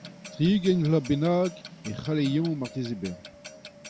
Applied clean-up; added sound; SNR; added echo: none; Clock; 17 dB; none.